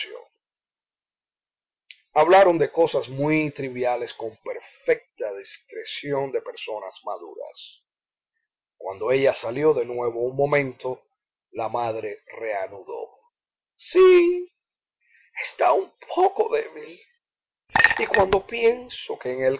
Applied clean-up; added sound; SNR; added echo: none; Chink, clink; 0 dB; none.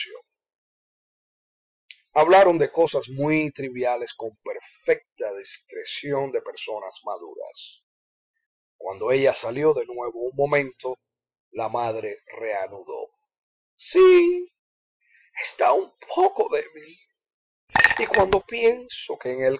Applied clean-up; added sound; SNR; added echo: classical method spectral subtraction.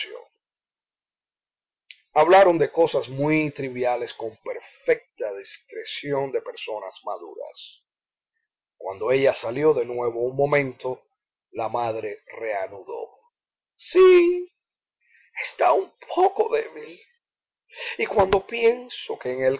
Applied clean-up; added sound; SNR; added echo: none; none; none; none.